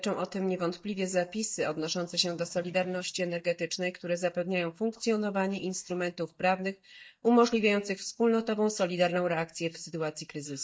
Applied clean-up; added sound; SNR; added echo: neural mask model DeepFilterNet 3.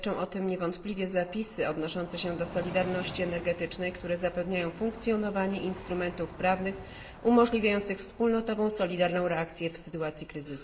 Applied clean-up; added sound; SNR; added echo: none; Train; 17 dB; reverberation time 1.6 s.